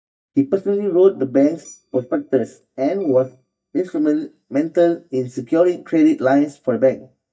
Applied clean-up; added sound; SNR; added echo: neural mask model DeepFilterNet 3.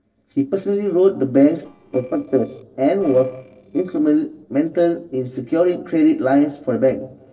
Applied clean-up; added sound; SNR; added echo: neural separator model SepFormer DNS4.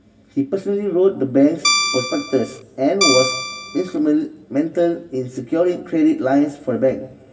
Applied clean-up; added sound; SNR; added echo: none; Guitar; 2 dB; reverberation time 2.1 s.